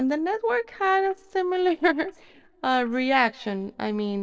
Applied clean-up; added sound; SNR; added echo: neural separator model SepFormer DNS4.